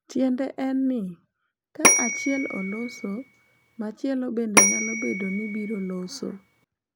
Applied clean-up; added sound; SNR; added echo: none; Bell / Telephone; -3 dB; none.